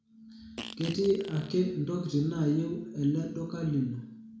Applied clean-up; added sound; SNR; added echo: none; Fart; 14 dB; reverberation time 0.6 s.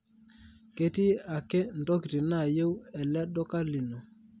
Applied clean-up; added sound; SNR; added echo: none; none; none; none.